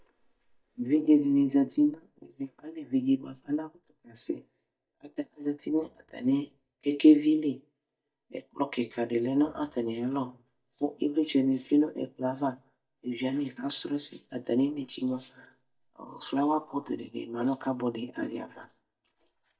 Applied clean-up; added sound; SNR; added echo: neural mask model DeepFilterNet 3.